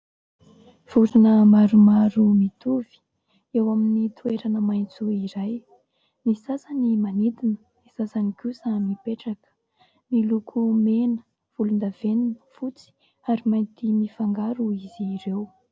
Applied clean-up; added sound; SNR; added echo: none; none; none; none.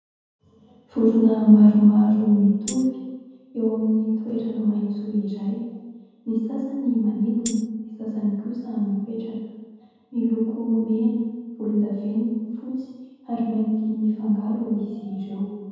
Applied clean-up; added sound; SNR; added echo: none; Tambourine; 12 dB; reverberation time 1.2 s.